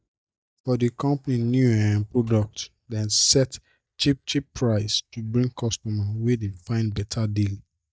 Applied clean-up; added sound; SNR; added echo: neural mask model DeepFilterNet 3.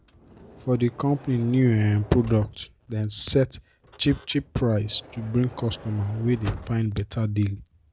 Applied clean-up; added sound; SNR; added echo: none; Sliding door / Motor vehicle (road); 19 dB; none.